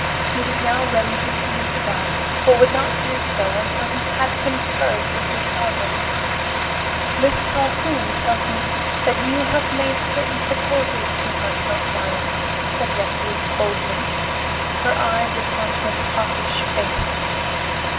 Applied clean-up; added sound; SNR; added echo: none; Truck; -3 dB; reverberation time 2.6 s.